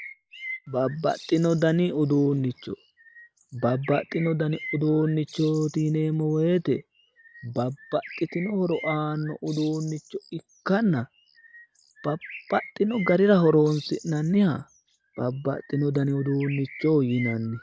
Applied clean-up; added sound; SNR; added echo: none; Bird; 18 dB; none.